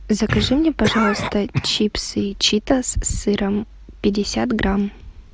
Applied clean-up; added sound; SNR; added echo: none; Cough; 7 dB; none.